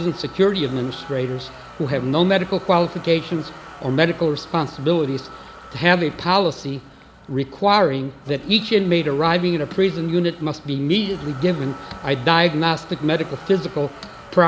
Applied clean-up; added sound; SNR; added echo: none; Motor vehicle (road); 19 dB; none.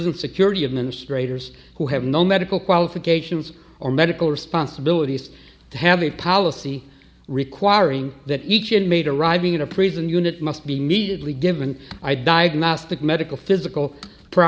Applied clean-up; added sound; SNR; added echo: none; none; none; none.